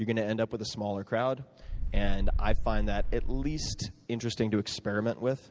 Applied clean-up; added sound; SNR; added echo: none; Wind; -4 dB; none.